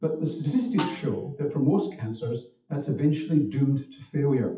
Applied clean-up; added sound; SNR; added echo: classical method WPE with log-MMSE.